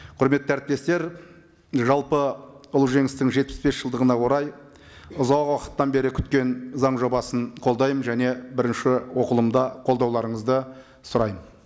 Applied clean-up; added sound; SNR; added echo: none; none; none; none.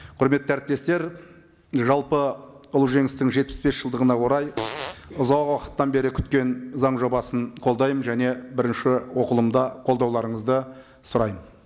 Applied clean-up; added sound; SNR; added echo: none; Fart; 11 dB; none.